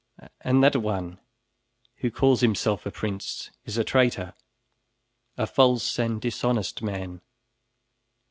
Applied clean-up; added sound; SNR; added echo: none; none; none; none.